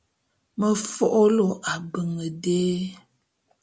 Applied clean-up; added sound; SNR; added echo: none; none; none; none.